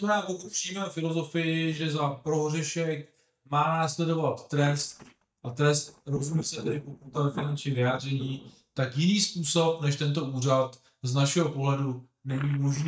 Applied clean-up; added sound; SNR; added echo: neural mask model DeepFilterNet 3.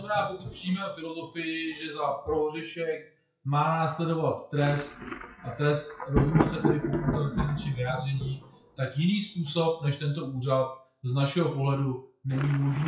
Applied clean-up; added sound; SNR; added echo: classical method WPE with log-MMSE.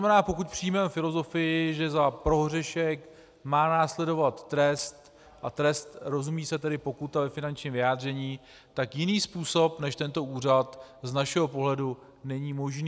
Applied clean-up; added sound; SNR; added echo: none; none; none; none.